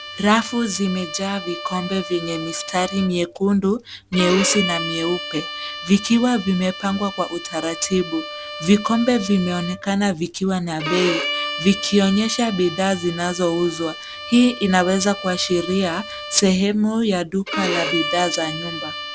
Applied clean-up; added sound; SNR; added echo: none; Bowed string instrument; 9 dB; none.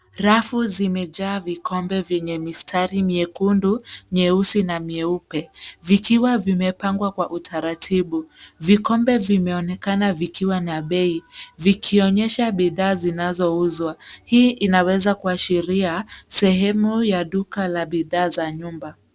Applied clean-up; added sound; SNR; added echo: none; none; none; none.